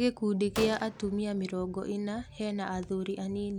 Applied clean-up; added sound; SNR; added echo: none; Gunshot, gunfire; 14 dB; none.